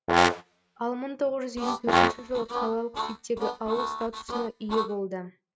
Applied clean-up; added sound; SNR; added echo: neural mask model RNNoise.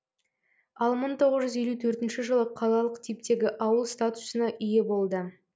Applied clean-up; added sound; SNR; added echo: none; none; none; none.